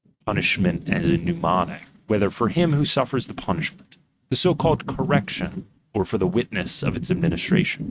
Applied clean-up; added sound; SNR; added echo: neural mask model RNNoise.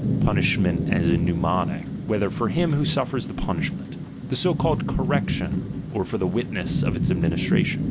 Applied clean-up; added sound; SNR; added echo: none; Rain / Thunderstorm; -1 dB; none.